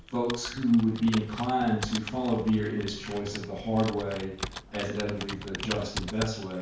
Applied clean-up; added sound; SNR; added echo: none; Computer keyboard; 11 dB; reverberation time 0.5 s.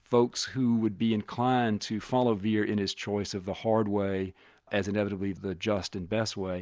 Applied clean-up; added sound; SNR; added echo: none; none; none; none.